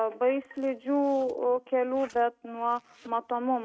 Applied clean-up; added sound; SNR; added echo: neural mask model RNNoise.